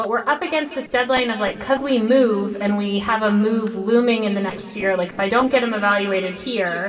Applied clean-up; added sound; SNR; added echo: neural separator model SepFormer DNS4.